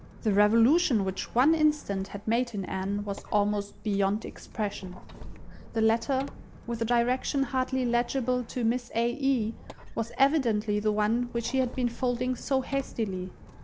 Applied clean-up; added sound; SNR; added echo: none; Squeak; 17 dB; none.